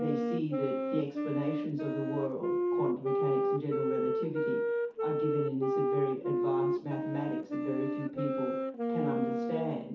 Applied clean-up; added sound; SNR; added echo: none; Wind instrument, woodwind instrument; -4 dB; reverberation time 0.5 s.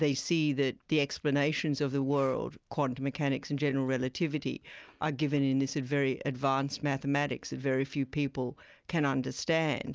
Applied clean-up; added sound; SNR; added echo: none; none; none; none.